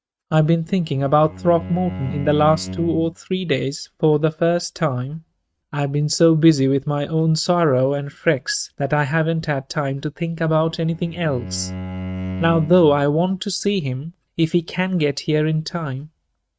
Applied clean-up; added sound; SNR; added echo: neural mask model RNNoise.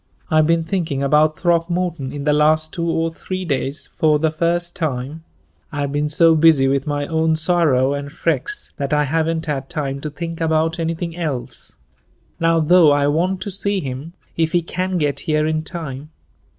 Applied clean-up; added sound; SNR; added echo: none; none; none; none.